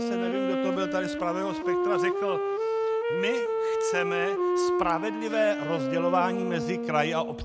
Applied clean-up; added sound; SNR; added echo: none; Wind instrument, woodwind instrument; -2 dB; none.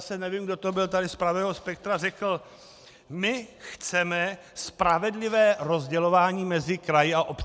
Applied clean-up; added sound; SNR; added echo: none; none; none; none.